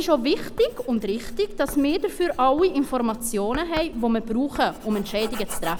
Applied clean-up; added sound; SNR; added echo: none; Writing; 11 dB; none.